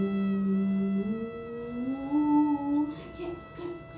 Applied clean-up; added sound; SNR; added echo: none; Trumpet; 20 dB; reverberation time 0.7 s.